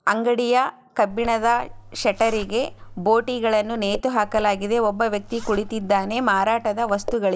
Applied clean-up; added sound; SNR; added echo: none; Zipper (clothing); 14 dB; none.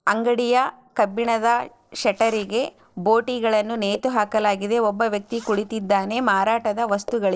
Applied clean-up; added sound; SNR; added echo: neural separator model SepFormer DNS4.